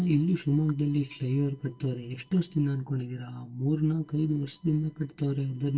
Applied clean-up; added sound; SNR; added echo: neural separator model SepFormer DNS4.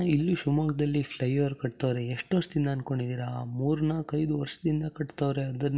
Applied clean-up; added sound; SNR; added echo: none; none; none; none.